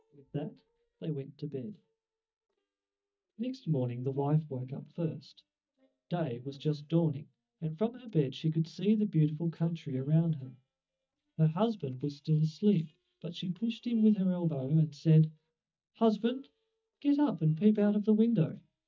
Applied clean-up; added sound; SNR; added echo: neural mask model DeepFilterNet 3.